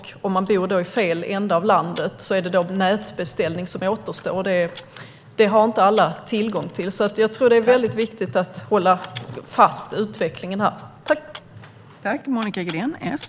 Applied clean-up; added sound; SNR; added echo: none; Camera; 17 dB; none.